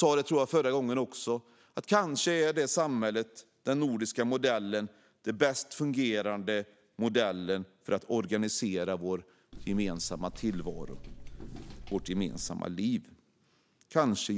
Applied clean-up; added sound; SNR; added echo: none; Walk, footsteps; 11 dB; none.